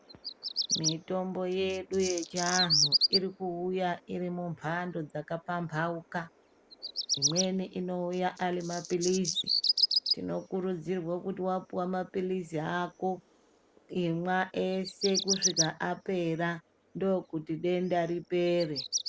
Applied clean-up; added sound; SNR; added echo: none; Bird vocalization, bird call, bird song; 3 dB; none.